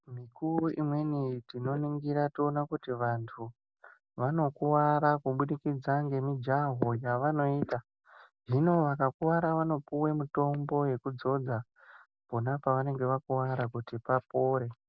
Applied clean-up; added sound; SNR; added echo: none; none; none; none.